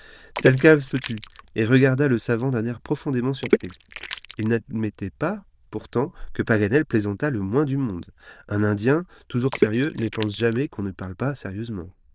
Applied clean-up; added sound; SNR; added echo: neural diffusion model UNIVERSE++.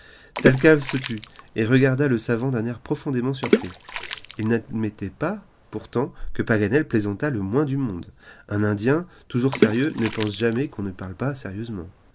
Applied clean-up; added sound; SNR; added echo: none; Water / Splash, splatter; 6 dB; none.